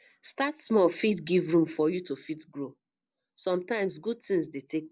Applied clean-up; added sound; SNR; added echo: none; none; none; none.